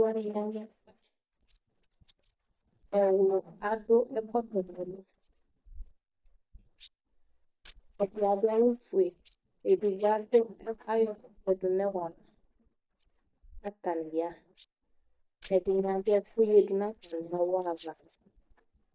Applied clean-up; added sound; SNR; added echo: neural mask model DeepFilterNet 3.